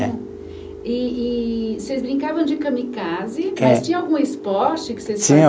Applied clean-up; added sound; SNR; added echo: none; Telephone; 16 dB; none.